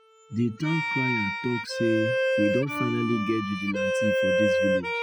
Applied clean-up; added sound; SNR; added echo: classical method spectral subtraction.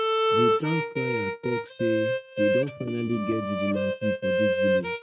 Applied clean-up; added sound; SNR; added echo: neural mask model RNNoise.